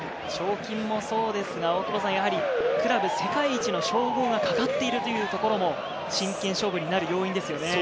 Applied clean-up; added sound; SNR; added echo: none; Motor vehicle (road) / Siren; 4 dB; none.